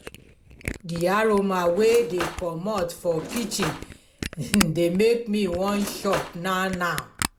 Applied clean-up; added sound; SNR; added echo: none; Cutlery, silverware / Drawer open or close + Camera; 10 dB; none.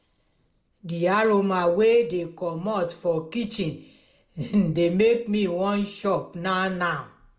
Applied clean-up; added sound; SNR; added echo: none; none; none; none.